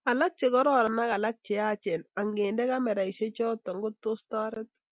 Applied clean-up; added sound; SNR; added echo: none; none; none; none.